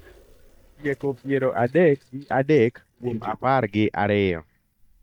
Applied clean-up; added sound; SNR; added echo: neural mask model DeepFilterNet 3.